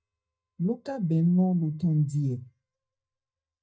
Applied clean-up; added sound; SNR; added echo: neural mask model DeepFilterNet 3.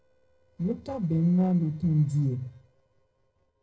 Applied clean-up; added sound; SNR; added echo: neural separator model SepFormer DNS4.